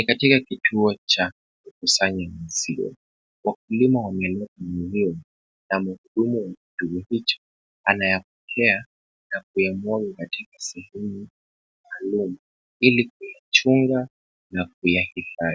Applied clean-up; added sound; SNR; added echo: none; none; none; none.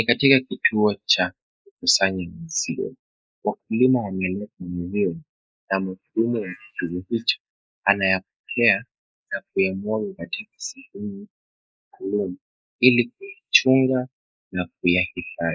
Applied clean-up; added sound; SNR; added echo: neural mask model Resemble Enhance denoiser.